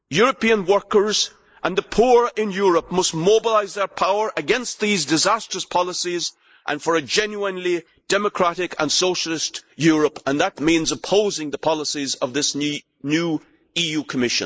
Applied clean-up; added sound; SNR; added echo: neural mask model Resemble Enhance denoiser.